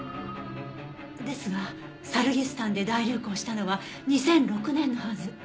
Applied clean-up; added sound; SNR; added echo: none; none; none; none.